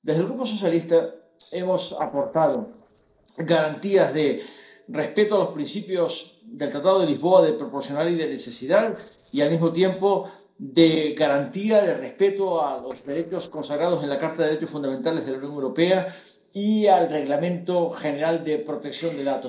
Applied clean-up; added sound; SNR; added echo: neural separator model SepFormer DNS4.